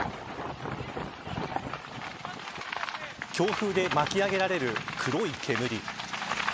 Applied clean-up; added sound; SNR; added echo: none; none; none; none.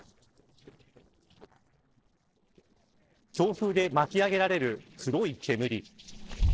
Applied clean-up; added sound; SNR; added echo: neural separator model SepFormer DNS4.